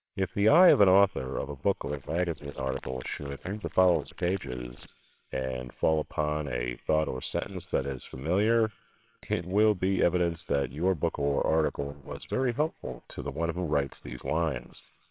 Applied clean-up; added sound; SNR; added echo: neural separator model SepFormer WHAMR!.